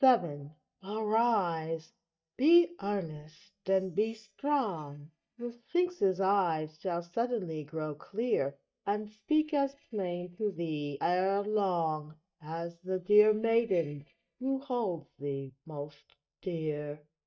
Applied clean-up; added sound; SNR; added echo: neural mask model DeepFilterNet 3.